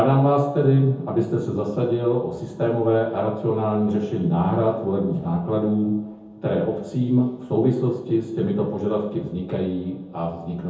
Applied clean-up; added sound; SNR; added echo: none; none; none; reverberation time 0.7 s.